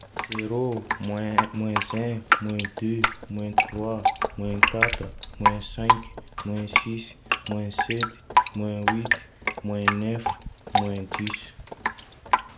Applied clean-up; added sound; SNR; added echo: none; Drip; -4 dB; none.